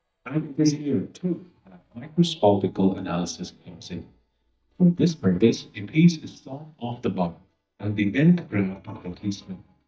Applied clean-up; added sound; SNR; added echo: neural mask model DeepFilterNet 3.